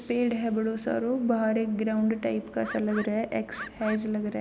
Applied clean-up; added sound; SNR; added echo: none; Bird; 12 dB; none.